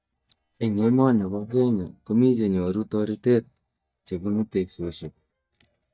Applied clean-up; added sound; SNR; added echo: neural mask model DeepFilterNet 3.